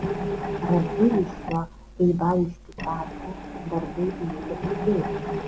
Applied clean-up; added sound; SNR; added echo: none; Mechanisms; 5 dB; none.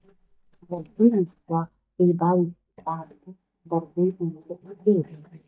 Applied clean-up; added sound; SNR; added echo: neural mask model DeepFilterNet 3.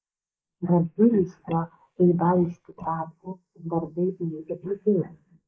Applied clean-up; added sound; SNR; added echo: neural mask model Resemble Enhance denoiser.